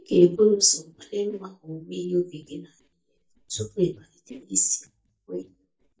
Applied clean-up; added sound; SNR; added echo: neural mask model DeepFilterNet 3.